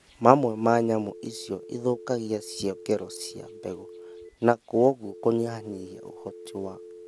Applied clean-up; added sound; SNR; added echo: none; Telephone; 17 dB; none.